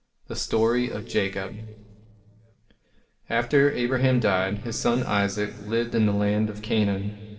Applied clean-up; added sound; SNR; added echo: neural separator model SepFormer DNS4.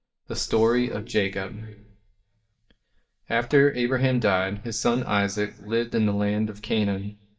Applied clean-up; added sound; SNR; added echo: neural mask model DeepFilterNet 3.